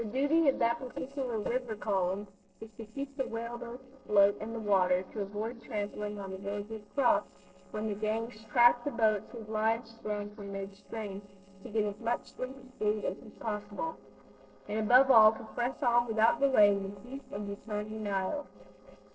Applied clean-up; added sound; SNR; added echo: neural separator model SepFormer DNS4.